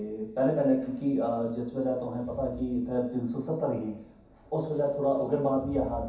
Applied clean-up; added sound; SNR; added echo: none; Crowd; 19 dB; reverberation time 0.7 s.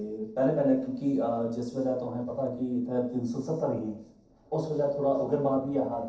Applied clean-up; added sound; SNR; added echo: neural separator model SepFormer DNS4.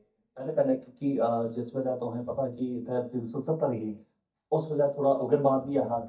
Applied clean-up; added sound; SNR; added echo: neural mask model DeepFilterNet 3.